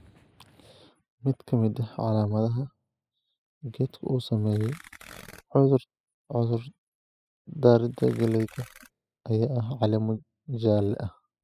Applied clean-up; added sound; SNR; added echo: classical method spectral subtraction.